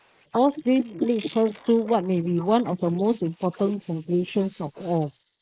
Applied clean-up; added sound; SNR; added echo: neural mask model Resemble Enhance denoiser.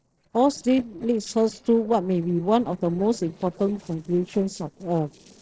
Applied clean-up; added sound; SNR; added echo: neural separator model SepFormer DNS4.